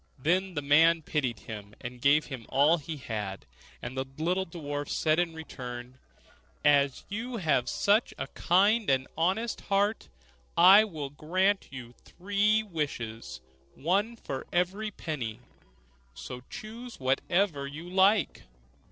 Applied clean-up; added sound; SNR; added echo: neural separator model SepFormer DNS4.